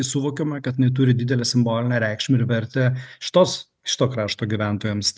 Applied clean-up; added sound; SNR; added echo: none; none; none; none.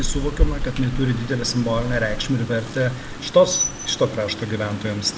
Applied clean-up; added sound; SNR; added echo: none; Rain; 4 dB; reverberation time 1.2 s.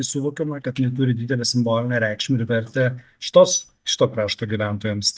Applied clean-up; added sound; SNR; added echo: neural mask model DeepFilterNet 3.